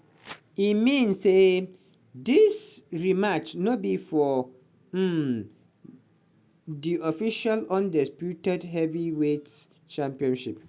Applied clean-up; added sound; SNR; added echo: none; none; none; none.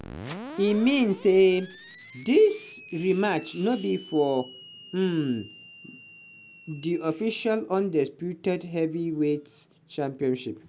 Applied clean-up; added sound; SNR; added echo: none; Screech; 20 dB; none.